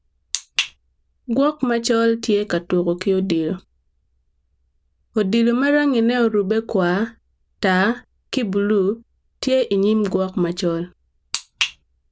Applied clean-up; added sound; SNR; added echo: none; none; none; none.